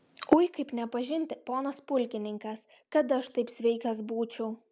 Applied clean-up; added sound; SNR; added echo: none; none; none; none.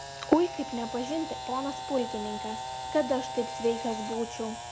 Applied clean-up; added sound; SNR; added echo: none; Camera; 7 dB; none.